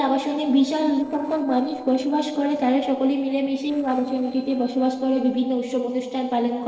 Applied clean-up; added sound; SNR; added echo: neural separator model SepFormer DNS4.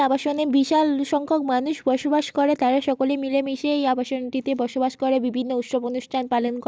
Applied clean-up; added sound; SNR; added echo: none; none; none; none.